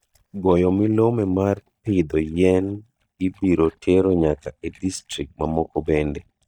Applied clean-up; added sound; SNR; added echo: neural mask model DeepFilterNet 3.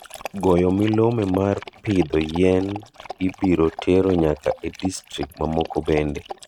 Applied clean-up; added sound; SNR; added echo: neural mask model RNNoise.